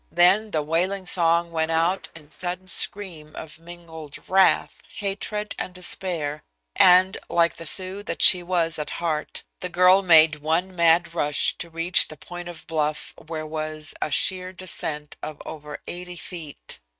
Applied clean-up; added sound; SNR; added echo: neural mask model RNNoise.